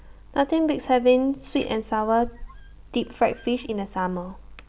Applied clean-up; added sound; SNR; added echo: none; Squeak; 17 dB; none.